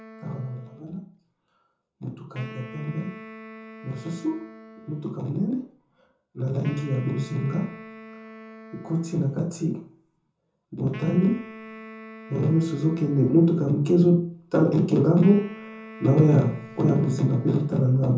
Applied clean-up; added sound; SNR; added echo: none; Wind instrument, woodwind instrument; 19 dB; reverberation time 0.5 s.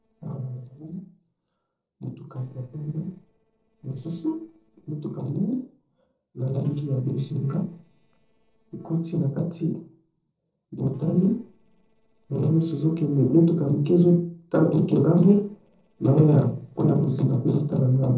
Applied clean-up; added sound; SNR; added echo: neural separator model SepFormer DNS4.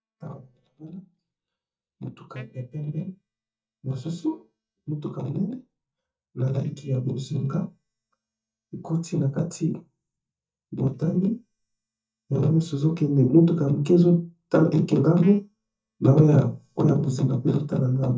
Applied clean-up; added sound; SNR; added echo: neural mask model DeepFilterNet 3.